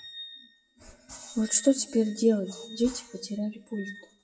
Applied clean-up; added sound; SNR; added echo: classical method WPE with log-MMSE.